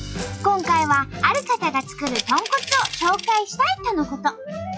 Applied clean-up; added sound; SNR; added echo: classical method log-MMSE.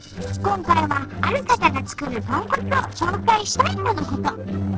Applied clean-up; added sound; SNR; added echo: neural separator model SepFormer DNS4.